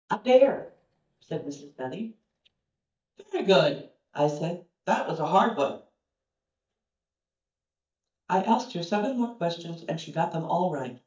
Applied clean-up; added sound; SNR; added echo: neural mask model DeepFilterNet 3.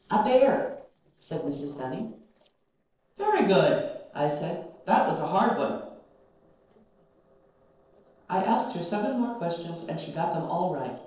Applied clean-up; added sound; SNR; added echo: neural separator model SepFormer DNS4.